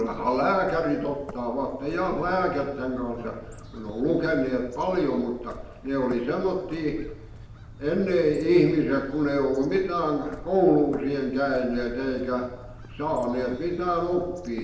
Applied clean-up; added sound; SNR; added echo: none; Bird; 16 dB; reverberation time 0.9 s.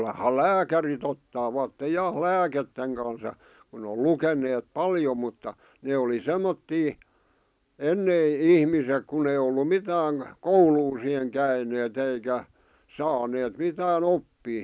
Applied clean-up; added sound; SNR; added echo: none; none; none; none.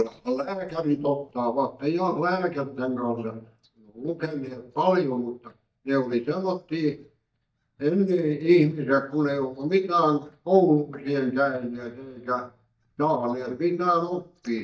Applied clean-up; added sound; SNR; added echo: neural mask model DeepFilterNet 3.